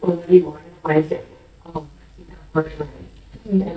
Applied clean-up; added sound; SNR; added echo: neural mask model DeepFilterNet 3.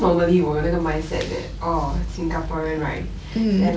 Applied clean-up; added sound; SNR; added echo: none; none; none; none.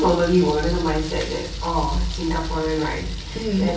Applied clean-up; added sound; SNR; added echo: none; Thunder; 16 dB; reverberation time 0.7 s.